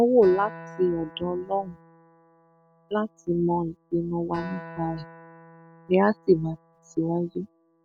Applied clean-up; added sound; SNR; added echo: none; Acoustic guitar; 19 dB; none.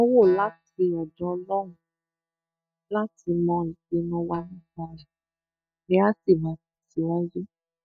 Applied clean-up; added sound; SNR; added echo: neural mask model DeepFilterNet 3.